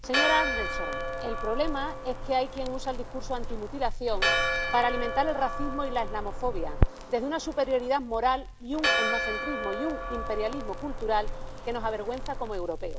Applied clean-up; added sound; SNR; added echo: none; Church bell + Crackle; 0 dB; none.